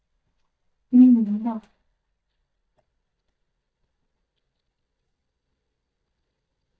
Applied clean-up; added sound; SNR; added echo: neural mask model DeepFilterNet 3.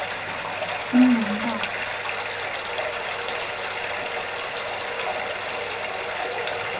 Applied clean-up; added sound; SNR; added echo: none; Bathtub (filling or washing); -1 dB; reverberation time 0.4 s.